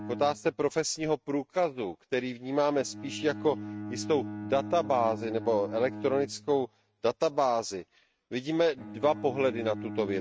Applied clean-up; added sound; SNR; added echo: neural mask model RNNoise.